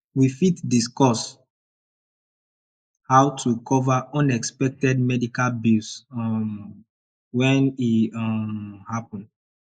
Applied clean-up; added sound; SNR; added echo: neural mask model Resemble Enhance denoiser.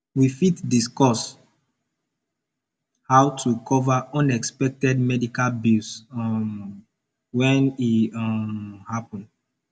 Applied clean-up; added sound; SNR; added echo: none; none; none; none.